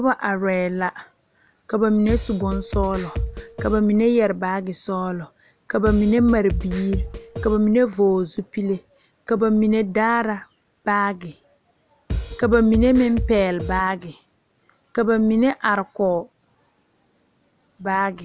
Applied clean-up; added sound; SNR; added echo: none; Drum kit; 6 dB; none.